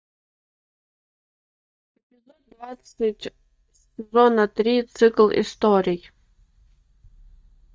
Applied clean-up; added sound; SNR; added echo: neural mask model DeepFilterNet 3.